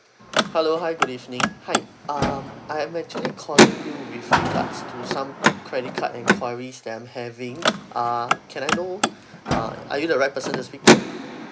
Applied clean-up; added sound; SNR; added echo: none; Car; -5 dB; none.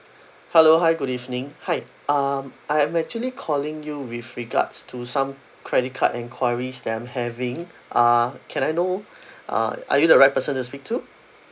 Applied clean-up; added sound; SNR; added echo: none; none; none; none.